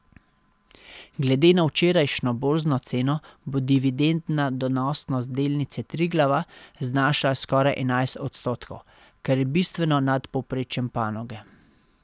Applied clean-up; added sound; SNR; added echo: none; none; none; none.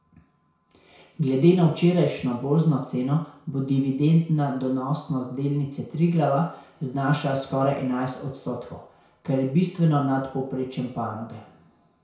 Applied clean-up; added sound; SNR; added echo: none; none; none; reverberation time 0.6 s.